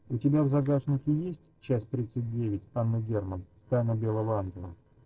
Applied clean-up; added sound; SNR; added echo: neural separator model SepFormer DNS4.